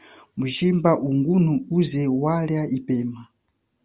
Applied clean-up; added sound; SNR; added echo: none; none; none; none.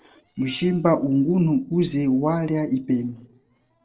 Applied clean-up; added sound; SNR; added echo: neural separator model SepFormer DNS4.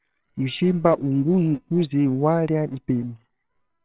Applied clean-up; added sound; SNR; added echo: neural separator model SepFormer WHAMR!.